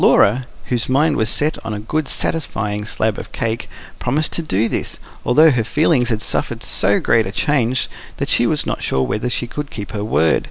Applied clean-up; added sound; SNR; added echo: none; none; none; none.